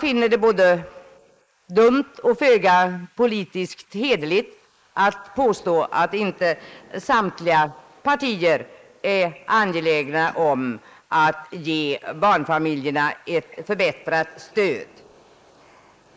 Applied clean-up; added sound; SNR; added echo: neural mask model Resemble Enhance denoiser.